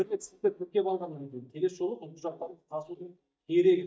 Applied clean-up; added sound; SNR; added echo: neural mask model DeepFilterNet 3.